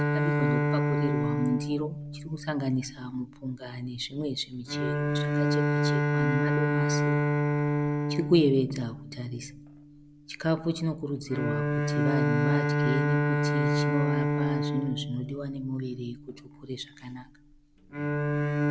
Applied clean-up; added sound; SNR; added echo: none; Bowed string instrument; -4 dB; none.